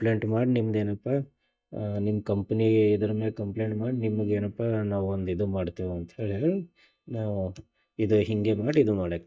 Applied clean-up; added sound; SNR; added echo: neural mask model DeepFilterNet 3.